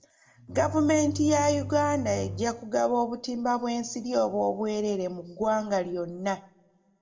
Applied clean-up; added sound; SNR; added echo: none; Bowed string instrument; 9 dB; reverberation time 0.3 s.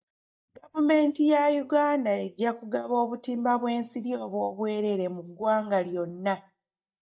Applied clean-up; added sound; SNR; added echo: neural mask model DeepFilterNet 3.